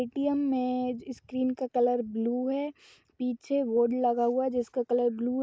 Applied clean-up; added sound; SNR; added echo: none; none; none; none.